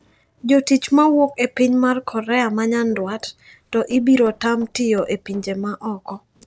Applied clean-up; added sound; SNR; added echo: neural separator model SepFormer DNS4.